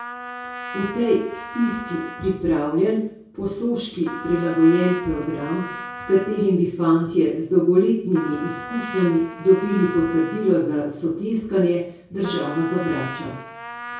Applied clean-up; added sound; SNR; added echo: none; Trumpet; 14 dB; reverberation time 0.6 s.